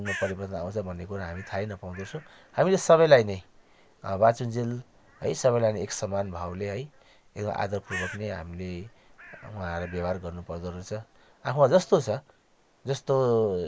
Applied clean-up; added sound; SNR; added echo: neural mask model Resemble Enhance denoiser.